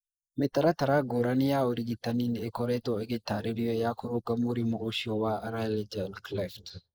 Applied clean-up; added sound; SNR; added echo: neural mask model Resemble Enhance denoiser.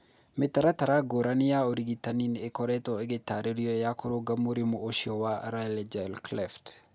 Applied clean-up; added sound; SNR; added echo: none; none; none; none.